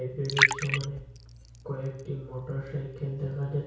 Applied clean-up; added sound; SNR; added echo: none; Liquid; -1 dB; reverberation time 0.6 s.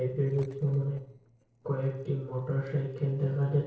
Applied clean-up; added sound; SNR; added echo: neural separator model SepFormer DNS4.